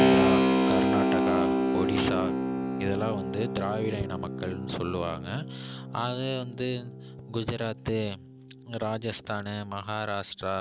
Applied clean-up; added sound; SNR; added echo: none; Keyboard (musical); -4 dB; none.